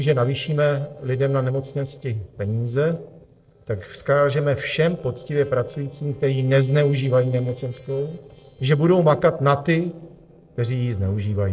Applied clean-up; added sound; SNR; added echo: neural separator model SepFormer DNS4.